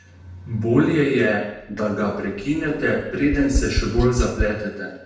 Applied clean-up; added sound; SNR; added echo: none; Tap; 6 dB; reverberation time 0.8 s.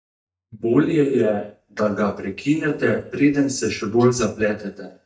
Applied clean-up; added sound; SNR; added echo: neural mask model DeepFilterNet 3.